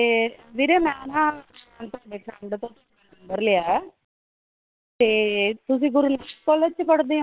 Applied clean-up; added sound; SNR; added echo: neural separator model SepFormer WHAM!.